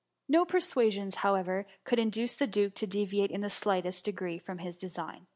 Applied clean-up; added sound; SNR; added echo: none; none; none; none.